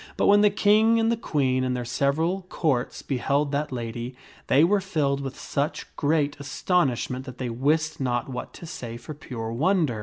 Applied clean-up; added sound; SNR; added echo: none; none; none; none.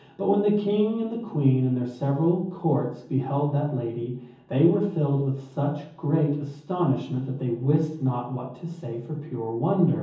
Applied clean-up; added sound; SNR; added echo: none; none; none; reverberation time 0.7 s.